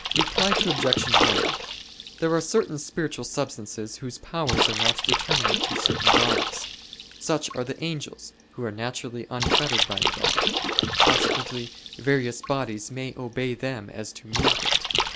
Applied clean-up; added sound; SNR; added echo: none; Splash, splatter; -4 dB; none.